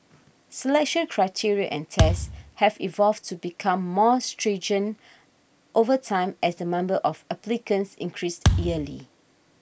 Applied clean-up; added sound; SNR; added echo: none; Thump, thud; 0 dB; none.